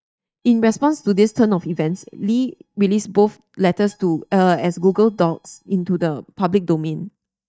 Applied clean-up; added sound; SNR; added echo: neural mask model DeepFilterNet 3.